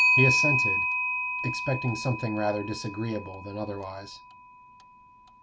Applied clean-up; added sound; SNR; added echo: none; Clock; -2 dB; none.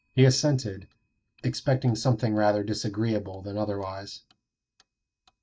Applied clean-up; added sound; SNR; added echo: neural mask model DeepFilterNet 3.